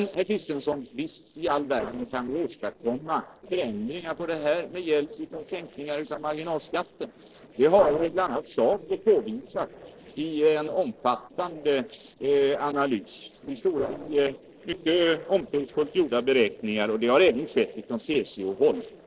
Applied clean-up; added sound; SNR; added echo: neural separator model SepFormer DNS4.